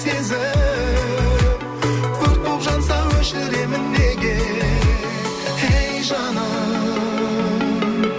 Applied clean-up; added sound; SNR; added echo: none; none; none; none.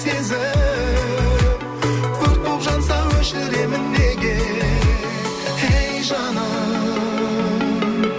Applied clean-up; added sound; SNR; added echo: none; Brass instrument; 15 dB; none.